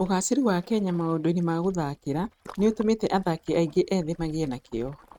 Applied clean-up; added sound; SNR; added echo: neural mask model RNNoise.